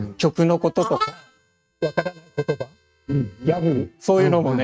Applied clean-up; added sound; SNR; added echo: neural mask model RNNoise.